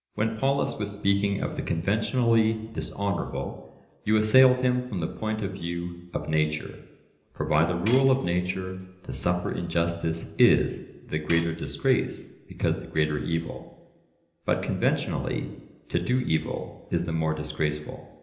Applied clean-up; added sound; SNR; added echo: none; Tambourine; 0 dB; reverberation time 1.0 s.